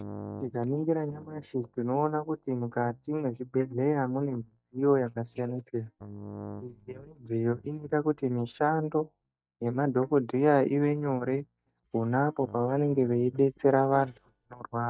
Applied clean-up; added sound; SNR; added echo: neural mask model DeepFilterNet 3.